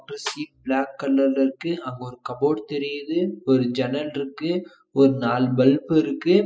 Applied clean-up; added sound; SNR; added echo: classical method spectral subtraction.